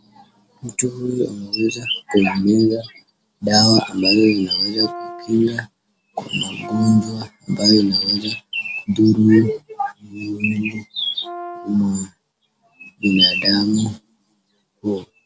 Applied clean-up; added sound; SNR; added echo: none; Brass instrument; 15 dB; none.